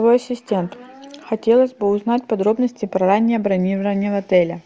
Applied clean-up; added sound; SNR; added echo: none; none; none; none.